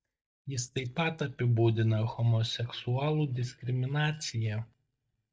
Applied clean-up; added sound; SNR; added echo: neural mask model DeepFilterNet 3.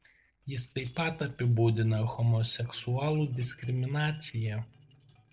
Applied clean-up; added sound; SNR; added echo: neural separator model SepFormer DNS4.